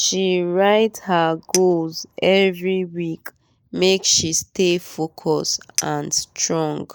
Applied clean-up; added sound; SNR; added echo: neural mask model Resemble Enhance denoiser.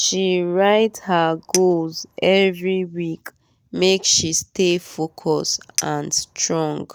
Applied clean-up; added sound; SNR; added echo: none; Chink, clink; 15 dB; none.